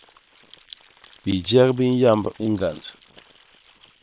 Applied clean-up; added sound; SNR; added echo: neural separator model SepFormer WHAM!.